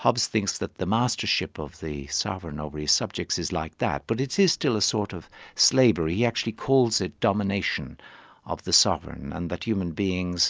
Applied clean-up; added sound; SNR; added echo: none; none; none; none.